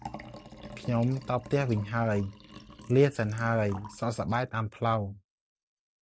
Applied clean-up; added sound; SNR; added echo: none; Liquid; 18 dB; none.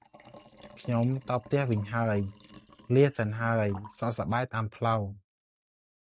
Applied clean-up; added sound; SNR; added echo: neural mask model RNNoise.